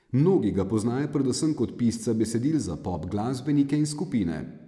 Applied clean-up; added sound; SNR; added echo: none; none; none; none.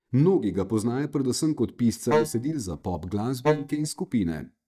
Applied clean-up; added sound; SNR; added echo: neural mask model DeepFilterNet 3.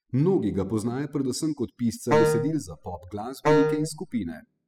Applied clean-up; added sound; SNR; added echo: classical method spectral subtraction.